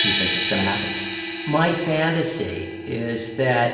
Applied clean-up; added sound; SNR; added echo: none; Crash cymbal; 0 dB; reverberation time 1.4 s.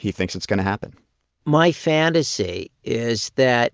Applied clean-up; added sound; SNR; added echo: none; none; none; none.